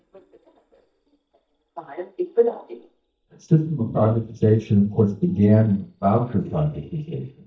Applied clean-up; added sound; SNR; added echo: neural mask model DeepFilterNet 3.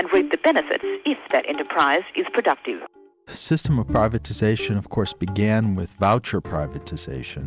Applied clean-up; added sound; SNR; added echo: none; none; none; none.